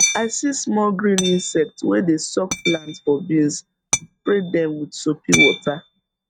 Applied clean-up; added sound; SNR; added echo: neural mask model RNNoise.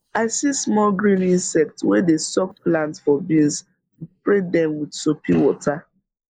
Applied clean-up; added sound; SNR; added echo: neural mask model Resemble Enhance denoiser.